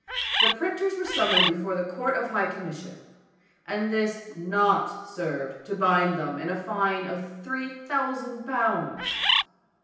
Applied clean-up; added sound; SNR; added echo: none; Bird; -4 dB; reverberation time 0.9 s.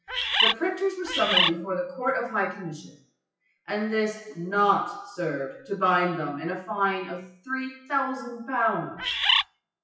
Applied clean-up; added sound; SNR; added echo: classical method WPE with log-MMSE.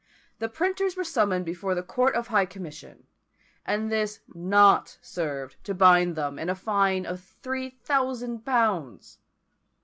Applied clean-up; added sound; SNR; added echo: none; none; none; none.